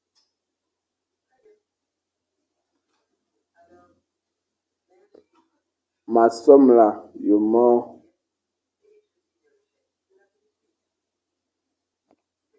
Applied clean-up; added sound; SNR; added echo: none; none; none; none.